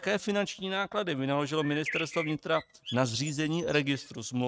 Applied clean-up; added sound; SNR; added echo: neural mask model RNNoise.